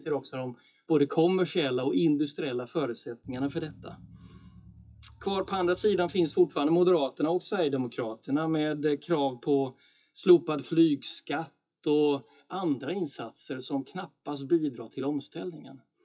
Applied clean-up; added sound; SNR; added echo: classical method WPE with log-MMSE.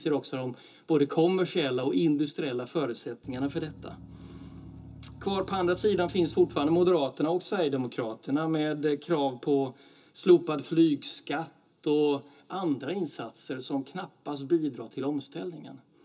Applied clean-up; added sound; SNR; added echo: none; Engine; 17 dB; reverberation time 0.2 s.